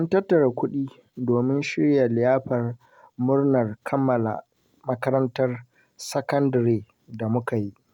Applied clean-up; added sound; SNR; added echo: none; none; none; none.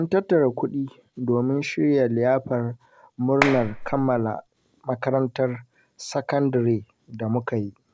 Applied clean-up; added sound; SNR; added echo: none; Clapping; 5 dB; none.